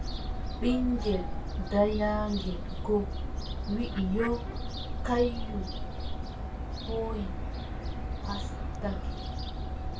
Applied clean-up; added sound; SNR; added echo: none; Fowl; 0 dB; reverberation time 0.2 s.